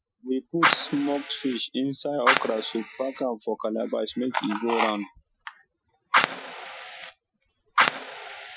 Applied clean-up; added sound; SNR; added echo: classical method Wiener filter.